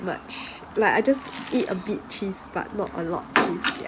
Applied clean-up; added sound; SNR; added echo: none; Chirp, tweet; 4 dB; none.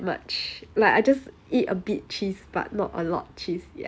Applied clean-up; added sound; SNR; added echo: none; none; none; none.